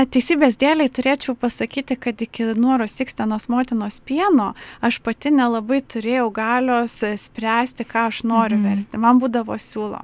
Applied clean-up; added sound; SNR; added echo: none; none; none; none.